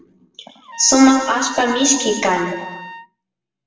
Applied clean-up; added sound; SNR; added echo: none; Trumpet; 16 dB; reverberation time 1.2 s.